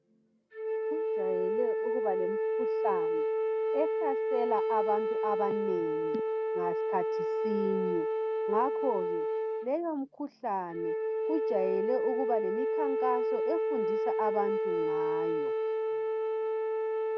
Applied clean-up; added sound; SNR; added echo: none; Wind instrument, woodwind instrument; -5 dB; none.